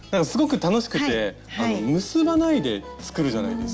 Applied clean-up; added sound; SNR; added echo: none; none; none; none.